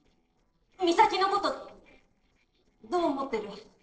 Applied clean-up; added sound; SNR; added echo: neural separator model SepFormer DNS4.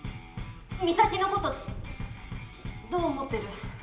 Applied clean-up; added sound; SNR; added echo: none; Purr; 16 dB; reverberation time 0.8 s.